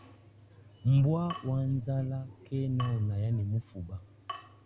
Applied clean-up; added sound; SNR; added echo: none; Drip / Water tap, faucet; 18 dB; none.